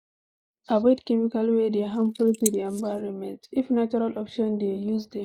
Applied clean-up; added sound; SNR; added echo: neural mask model Resemble Enhance denoiser.